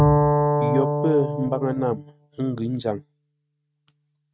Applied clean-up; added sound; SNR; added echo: neural mask model RNNoise.